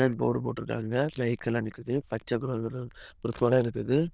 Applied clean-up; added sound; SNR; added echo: neural diffusion model UNIVERSE++.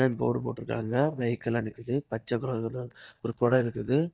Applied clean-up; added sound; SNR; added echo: neural mask model DeepFilterNet 3.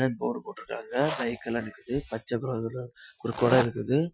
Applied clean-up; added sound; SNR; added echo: classical method Wiener filter.